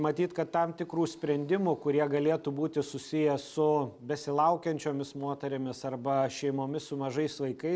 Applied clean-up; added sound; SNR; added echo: none; none; none; none.